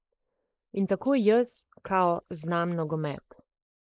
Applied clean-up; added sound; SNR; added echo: neural mask model Resemble Enhance denoiser.